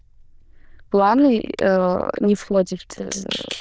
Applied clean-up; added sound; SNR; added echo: neural diffusion model UNIVERSE++.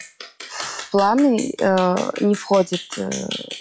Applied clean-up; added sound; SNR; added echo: classical method log-MMSE.